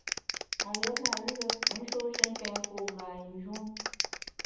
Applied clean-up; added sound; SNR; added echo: none; Clapping; -5 dB; reverberation time 0.8 s.